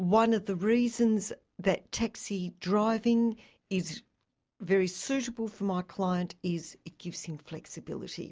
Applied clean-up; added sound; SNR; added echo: none; none; none; none.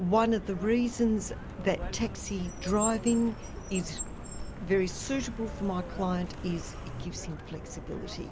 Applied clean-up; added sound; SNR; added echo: none; Car; 8 dB; none.